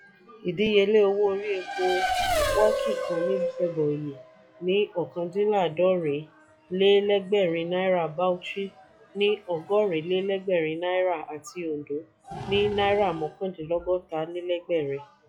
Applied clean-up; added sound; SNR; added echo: classical method log-MMSE.